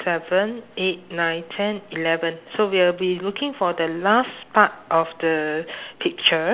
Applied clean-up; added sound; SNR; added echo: none; none; none; none.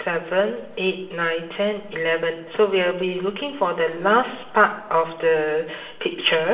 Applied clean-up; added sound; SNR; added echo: none; none; none; reverberation time 0.9 s.